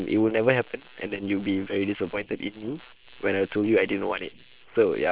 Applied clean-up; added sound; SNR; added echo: neural separator model SepFormer WHAM!.